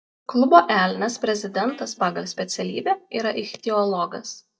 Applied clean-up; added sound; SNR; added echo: neural mask model DeepFilterNet 3.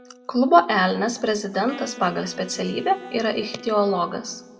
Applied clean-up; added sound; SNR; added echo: none; Wind instrument, woodwind instrument; 20 dB; reverberation time 0.8 s.